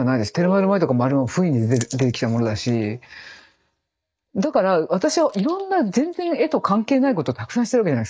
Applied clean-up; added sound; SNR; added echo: neural mask model DeepFilterNet 3.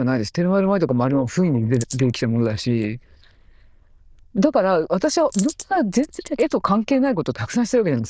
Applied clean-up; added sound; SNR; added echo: neural diffusion model UNIVERSE++.